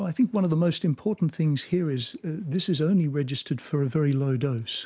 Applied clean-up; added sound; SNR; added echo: neural mask model Resemble Enhance denoiser.